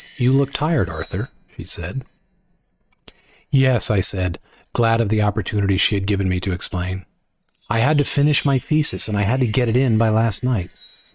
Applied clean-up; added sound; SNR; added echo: neural mask model RNNoise.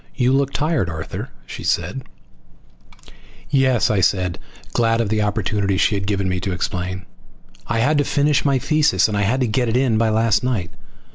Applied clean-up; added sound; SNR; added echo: none; none; none; none.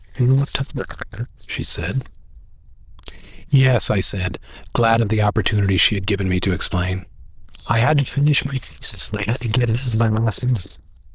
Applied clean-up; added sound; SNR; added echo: neural diffusion model UNIVERSE++.